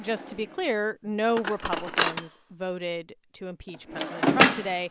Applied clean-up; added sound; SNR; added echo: none; Drawer open or close; -2 dB; none.